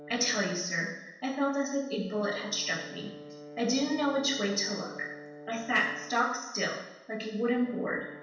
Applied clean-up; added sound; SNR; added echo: none; Brass instrument; 17 dB; reverberation time 0.9 s.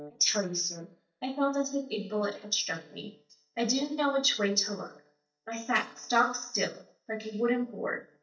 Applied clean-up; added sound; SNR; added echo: neural mask model DeepFilterNet 3.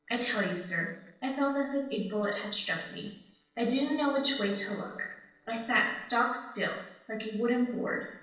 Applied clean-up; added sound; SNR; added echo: neural separator model SepFormer DNS4.